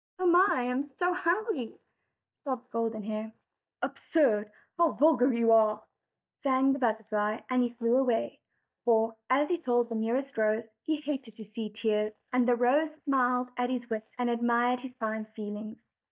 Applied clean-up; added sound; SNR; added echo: neural mask model DeepFilterNet 3.